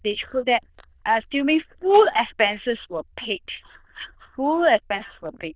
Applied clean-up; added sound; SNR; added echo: neural diffusion model UNIVERSE++.